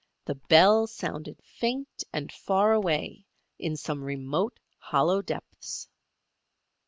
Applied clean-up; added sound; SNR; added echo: none; Bird; 20 dB; none.